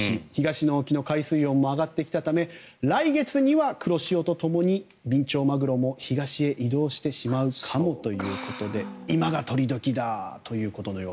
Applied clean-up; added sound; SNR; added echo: none; none; none; none.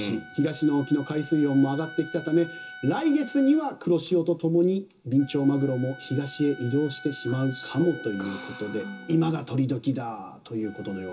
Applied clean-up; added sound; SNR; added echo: none; Wind instrument, woodwind instrument; 19 dB; reverberation time 0.2 s.